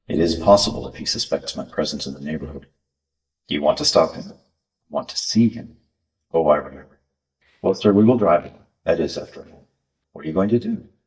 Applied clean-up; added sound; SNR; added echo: neural mask model DeepFilterNet 3.